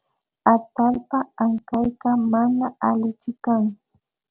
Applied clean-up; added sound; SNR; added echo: none; none; none; none.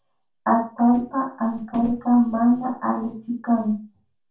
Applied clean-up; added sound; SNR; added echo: none; none; none; reverberation time 0.3 s.